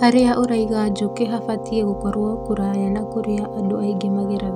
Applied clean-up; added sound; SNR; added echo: none; Keyboard (musical); 9 dB; none.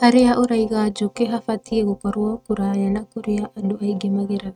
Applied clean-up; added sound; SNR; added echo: neural mask model RNNoise.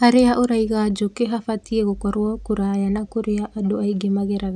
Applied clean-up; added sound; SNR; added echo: none; none; none; none.